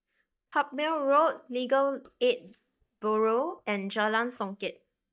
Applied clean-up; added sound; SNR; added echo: neural mask model DeepFilterNet 3.